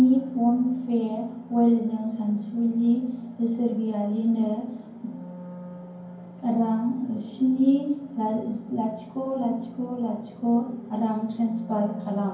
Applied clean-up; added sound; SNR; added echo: none; Wind instrument, woodwind instrument; 19 dB; reverberation time 0.9 s.